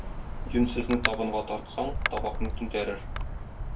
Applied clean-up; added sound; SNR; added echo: none; Wind; 1 dB; reverberation time 0.2 s.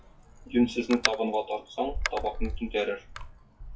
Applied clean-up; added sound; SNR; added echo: classical method WPE with log-MMSE.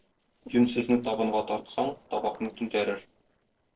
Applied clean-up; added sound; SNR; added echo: neural separator model SepFormer DNS4.